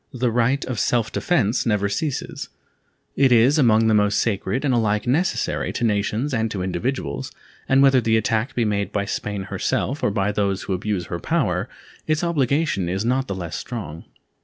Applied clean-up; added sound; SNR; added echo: none; none; none; none.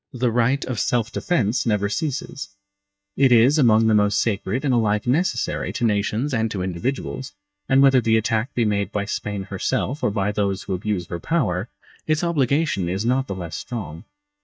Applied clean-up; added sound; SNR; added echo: neural mask model DeepFilterNet 3.